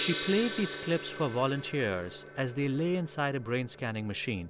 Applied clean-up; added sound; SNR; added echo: none; Gong; 8 dB; none.